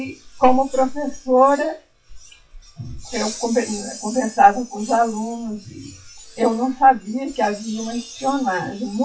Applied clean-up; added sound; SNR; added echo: classical method WPE with log-MMSE.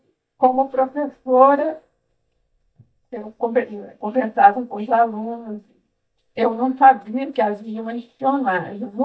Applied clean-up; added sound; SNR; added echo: neural mask model DeepFilterNet 3.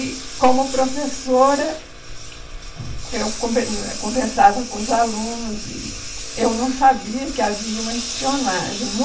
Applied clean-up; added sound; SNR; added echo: none; Engine; 11 dB; reverberation time 0.2 s.